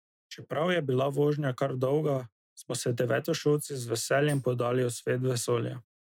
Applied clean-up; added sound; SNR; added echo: neural mask model Resemble Enhance denoiser.